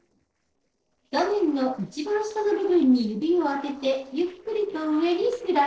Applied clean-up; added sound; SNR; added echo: neural separator model SepFormer DNS4.